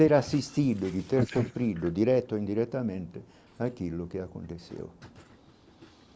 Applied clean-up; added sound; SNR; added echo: neural mask model Resemble Enhance denoiser.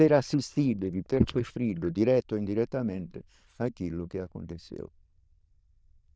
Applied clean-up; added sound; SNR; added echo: neural diffusion model UNIVERSE++.